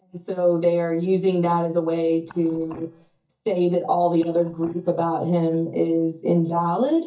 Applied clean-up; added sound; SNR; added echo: neural mask model DeepFilterNet 3.